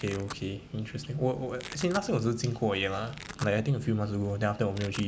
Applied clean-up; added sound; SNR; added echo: none; Domestic sounds, home sounds; 17 dB; none.